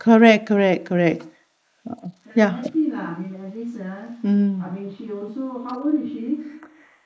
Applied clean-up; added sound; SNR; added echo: neural mask model Resemble Enhance denoiser.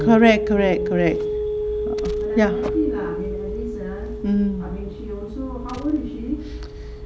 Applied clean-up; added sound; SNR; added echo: none; Telephone; 5 dB; none.